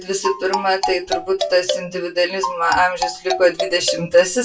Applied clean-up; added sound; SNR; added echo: classical method WPE with log-MMSE.